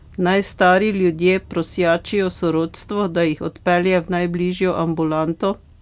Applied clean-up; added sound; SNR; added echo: none; none; none; none.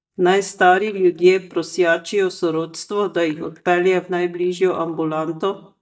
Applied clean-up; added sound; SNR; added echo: neural mask model DeepFilterNet 3.